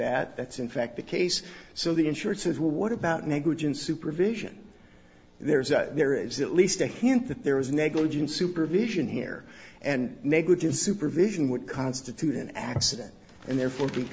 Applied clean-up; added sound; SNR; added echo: none; none; none; none.